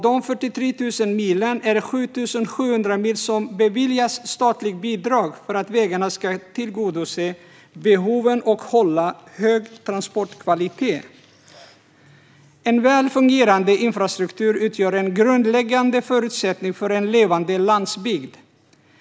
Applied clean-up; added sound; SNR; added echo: none; none; none; none.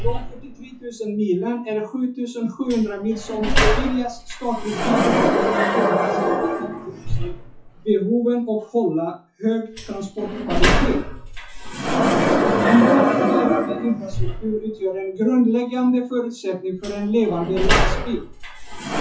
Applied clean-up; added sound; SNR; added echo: classical method WPE with log-MMSE.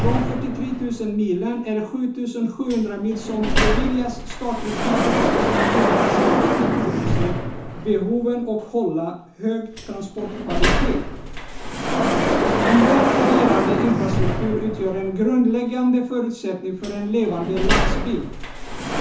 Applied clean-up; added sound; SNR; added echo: none; Sliding door; -1 dB; reverberation time 0.9 s.